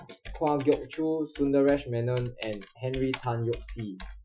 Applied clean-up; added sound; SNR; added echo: classical method Wiener filter.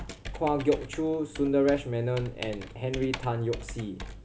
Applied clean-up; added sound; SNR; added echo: none; Computer keyboard; 12 dB; none.